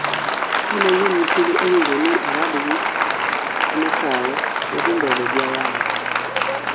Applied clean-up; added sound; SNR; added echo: none; Applause; -2 dB; none.